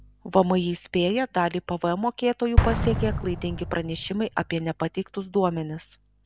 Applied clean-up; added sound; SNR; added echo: none; Explosion; 4 dB; none.